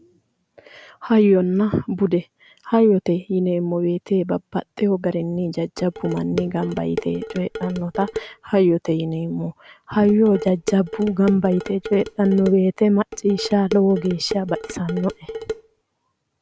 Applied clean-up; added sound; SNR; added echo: none; Dishes, pots, and pans; 11 dB; none.